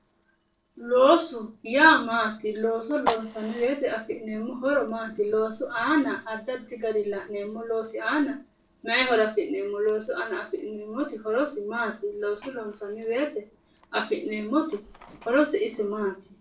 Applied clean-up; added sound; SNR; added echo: neural separator model SepFormer DNS4.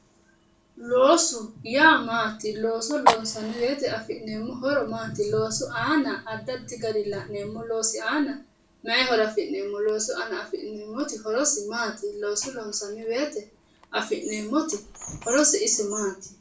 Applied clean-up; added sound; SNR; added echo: none; Fire; 11 dB; reverberation time 0.3 s.